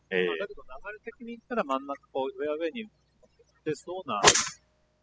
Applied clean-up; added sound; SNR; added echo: classical method spectral subtraction.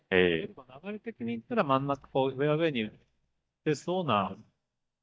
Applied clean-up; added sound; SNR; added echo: neural mask model DeepFilterNet 3.